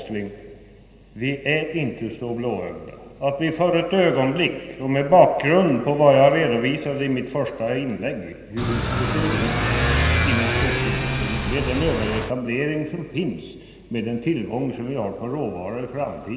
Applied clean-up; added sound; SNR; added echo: none; Motorcycle / Accelerating, revving, vroom; -1 dB; reverberation time 2.4 s.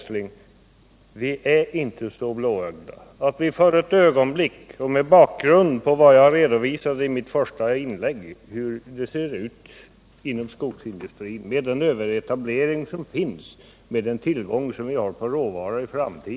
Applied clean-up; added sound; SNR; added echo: none; none; none; none.